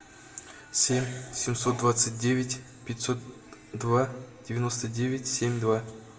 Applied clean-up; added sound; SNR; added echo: none; none; none; reverberation time 0.9 s.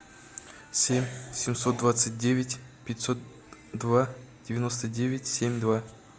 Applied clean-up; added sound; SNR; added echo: none; none; none; none.